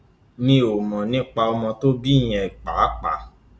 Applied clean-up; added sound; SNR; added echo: none; none; none; none.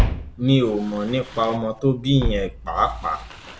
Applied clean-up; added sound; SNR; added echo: none; Walk, footsteps; 6 dB; none.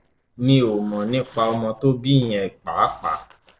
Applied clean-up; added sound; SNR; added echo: neural separator model SepFormer DNS4.